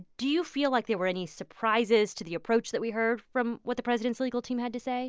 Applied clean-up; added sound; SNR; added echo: none; none; none; none.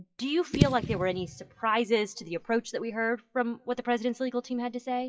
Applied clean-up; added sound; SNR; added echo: classical method WPE with log-MMSE.